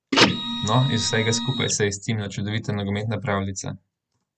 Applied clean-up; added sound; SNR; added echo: none; Printer; -2 dB; none.